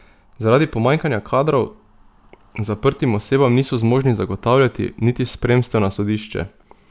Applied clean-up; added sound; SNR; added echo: none; none; none; none.